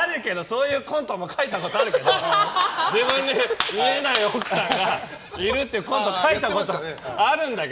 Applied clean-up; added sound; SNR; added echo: none; none; none; none.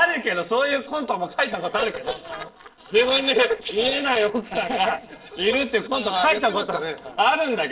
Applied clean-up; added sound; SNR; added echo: neural separator model SepFormer DNS4.